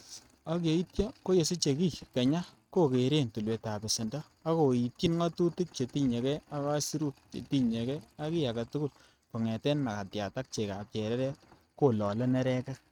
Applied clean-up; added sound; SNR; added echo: neural mask model RNNoise.